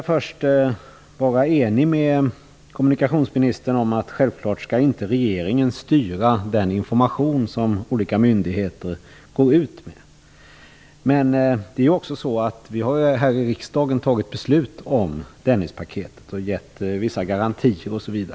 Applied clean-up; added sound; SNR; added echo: none; none; none; none.